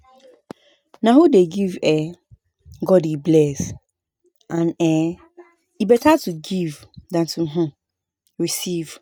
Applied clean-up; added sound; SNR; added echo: neural mask model RNNoise.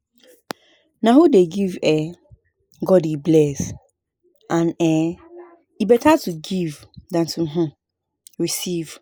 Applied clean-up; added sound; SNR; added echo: neural mask model Resemble Enhance denoiser.